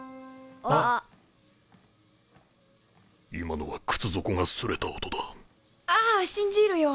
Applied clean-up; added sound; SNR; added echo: none; none; none; none.